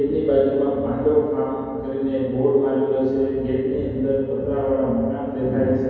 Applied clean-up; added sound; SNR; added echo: none; none; none; reverberation time 2.2 s.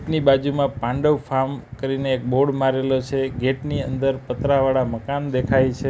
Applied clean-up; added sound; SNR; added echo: none; none; none; none.